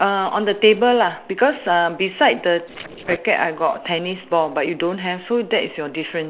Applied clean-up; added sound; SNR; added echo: neural separator model SepFormer DNS4.